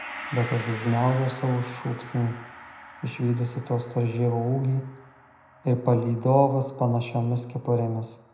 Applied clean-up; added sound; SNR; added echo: none; Gong; 17 dB; reverberation time 0.8 s.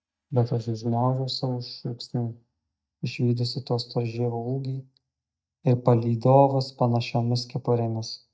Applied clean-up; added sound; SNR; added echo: neural mask model DeepFilterNet 3.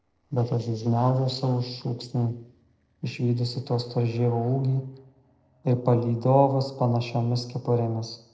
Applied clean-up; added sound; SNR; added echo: neural separator model SepFormer DNS4.